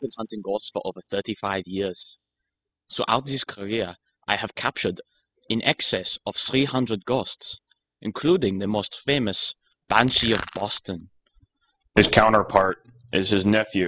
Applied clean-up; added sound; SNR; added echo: classical method spectral subtraction.